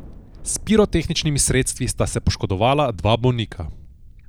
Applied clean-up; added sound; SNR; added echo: none; Thunder; 18 dB; none.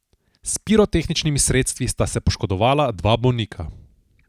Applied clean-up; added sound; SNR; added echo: none; none; none; none.